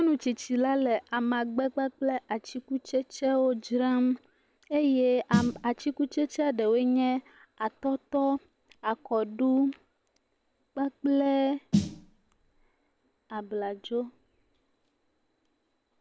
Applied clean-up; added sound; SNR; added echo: none; Snare drum; 5 dB; none.